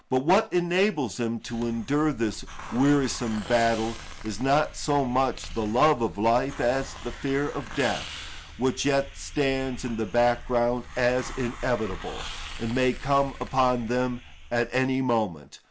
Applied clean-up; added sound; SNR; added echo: none; Hiss; 13 dB; none.